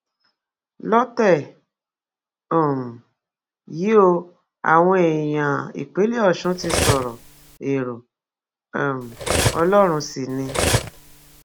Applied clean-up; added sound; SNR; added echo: none; Cutlery, silverware; 3 dB; none.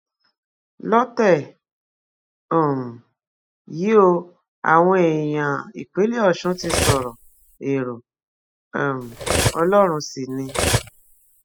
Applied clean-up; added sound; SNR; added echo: classical method spectral subtraction.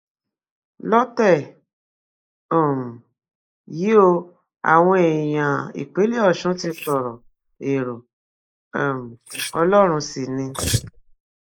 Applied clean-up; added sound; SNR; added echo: neural mask model Resemble Enhance denoiser.